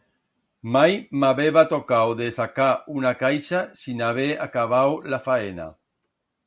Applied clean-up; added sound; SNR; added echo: none; none; none; none.